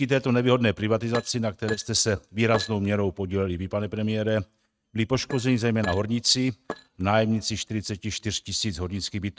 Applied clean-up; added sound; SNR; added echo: neural mask model RNNoise.